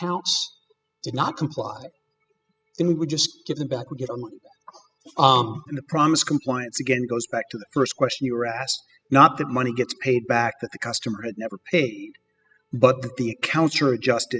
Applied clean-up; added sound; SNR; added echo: classical method spectral subtraction.